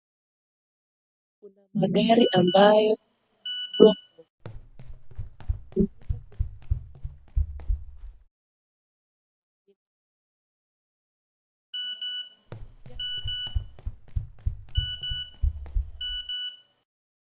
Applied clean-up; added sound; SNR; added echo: none; Run + Telephone; 3 dB; none.